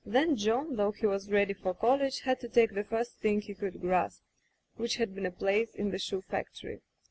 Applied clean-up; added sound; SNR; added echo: none; none; none; none.